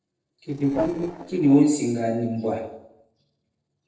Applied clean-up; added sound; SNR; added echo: neural separator model SepFormer DNS4.